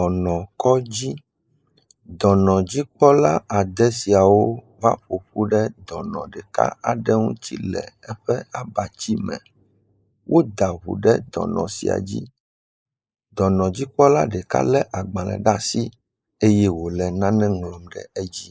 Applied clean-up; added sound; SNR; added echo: neural mask model Resemble Enhance denoiser.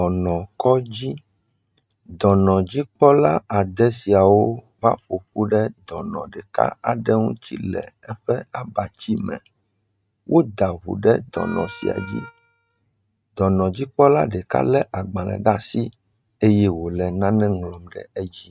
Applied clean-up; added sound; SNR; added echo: neural mask model RNNoise.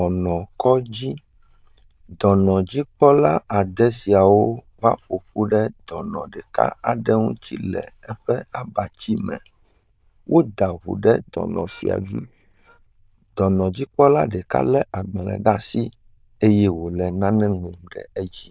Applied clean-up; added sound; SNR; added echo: neural diffusion model UNIVERSE++.